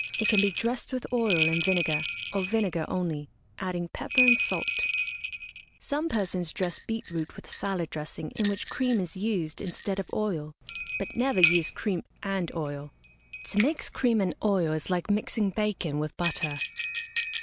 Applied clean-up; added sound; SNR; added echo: none; Bell; 5 dB; none.